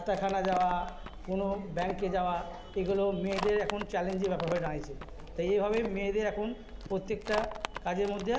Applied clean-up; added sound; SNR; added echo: none; Livestock, farm animals, working animals; 10 dB; none.